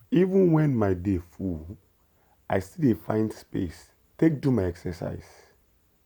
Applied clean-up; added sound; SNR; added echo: none; none; none; none.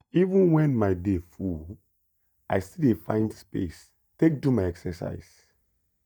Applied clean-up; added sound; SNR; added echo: neural mask model DeepFilterNet 3.